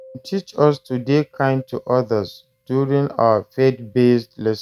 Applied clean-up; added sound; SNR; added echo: neural mask model RNNoise.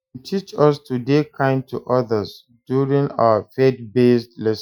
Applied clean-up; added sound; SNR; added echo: classical method Wiener filter.